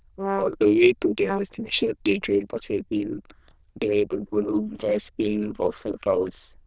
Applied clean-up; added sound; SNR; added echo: neural diffusion model UNIVERSE++.